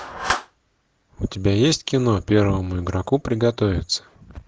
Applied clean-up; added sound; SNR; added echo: none; Clapping; 13 dB; none.